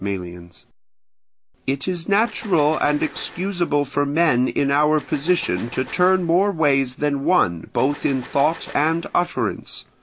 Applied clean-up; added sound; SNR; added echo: none; Gunshot, gunfire; 19 dB; none.